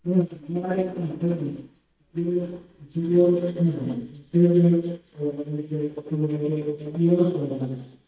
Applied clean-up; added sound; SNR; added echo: neural mask model DeepFilterNet 3.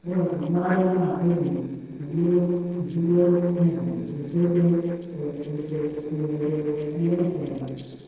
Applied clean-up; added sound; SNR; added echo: neural separator model SepFormer DNS4.